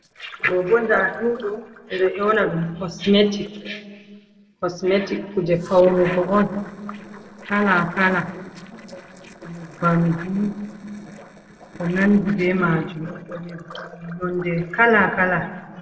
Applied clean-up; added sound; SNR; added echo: neural separator model SepFormer DNS4.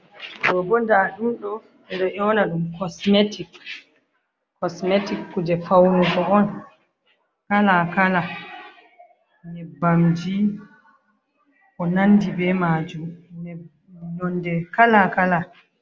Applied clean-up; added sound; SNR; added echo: none; none; none; none.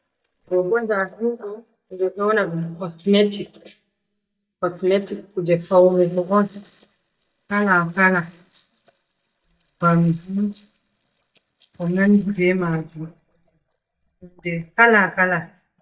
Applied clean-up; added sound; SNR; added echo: neural mask model DeepFilterNet 3.